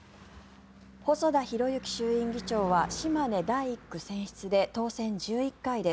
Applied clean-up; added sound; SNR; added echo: none; Car passing by / Engine / Truck; 16 dB; none.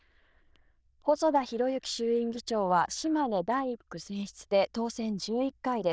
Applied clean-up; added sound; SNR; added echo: neural diffusion model UNIVERSE++.